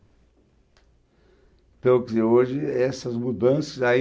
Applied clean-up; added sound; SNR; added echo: none; none; none; none.